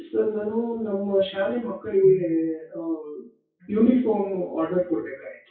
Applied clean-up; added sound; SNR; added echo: classical method WPE with log-MMSE.